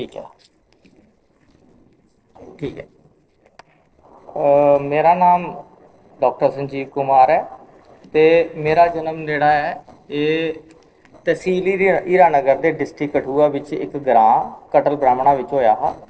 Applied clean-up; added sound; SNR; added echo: neural separator model SepFormer DNS4.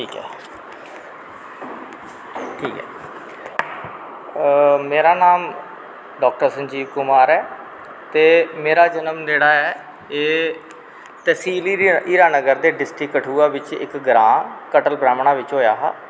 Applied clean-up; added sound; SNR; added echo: none; none; none; none.